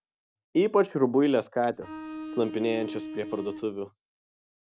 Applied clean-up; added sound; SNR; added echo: none; Bowed string instrument; 10 dB; none.